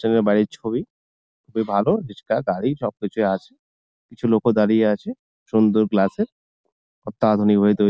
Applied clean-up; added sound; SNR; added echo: none; none; none; none.